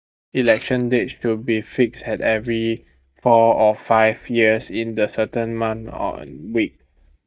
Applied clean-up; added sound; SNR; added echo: neural mask model DeepFilterNet 3.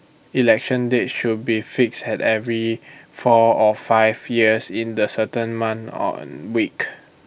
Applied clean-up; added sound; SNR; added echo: none; none; none; none.